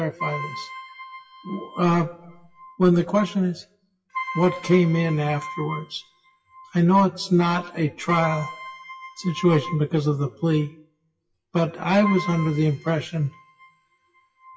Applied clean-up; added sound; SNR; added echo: classical method WPE with log-MMSE.